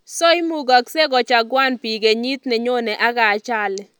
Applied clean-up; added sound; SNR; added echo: none; none; none; none.